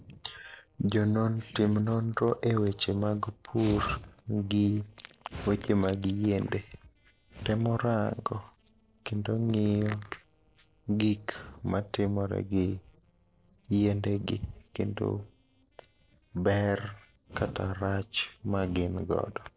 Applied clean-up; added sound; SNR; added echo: neural separator model SepFormer DNS4.